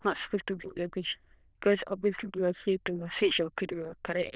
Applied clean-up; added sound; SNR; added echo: neural diffusion model UNIVERSE++.